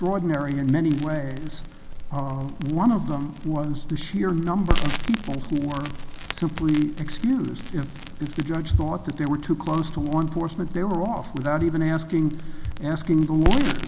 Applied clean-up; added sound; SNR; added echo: none; Crackle; 4 dB; none.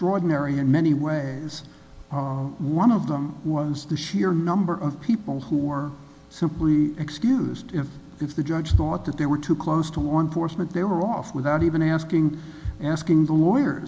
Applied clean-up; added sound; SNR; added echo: none; none; none; none.